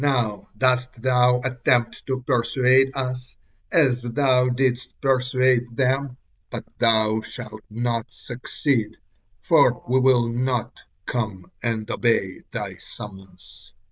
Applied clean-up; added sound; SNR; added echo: neural diffusion model UNIVERSE++.